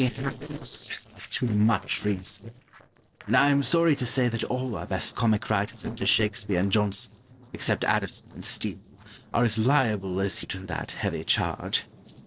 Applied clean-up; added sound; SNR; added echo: neural separator model SepFormer DNS4.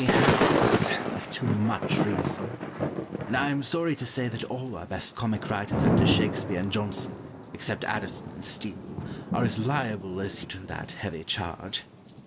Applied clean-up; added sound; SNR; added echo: none; Thunder / Rain; -2 dB; none.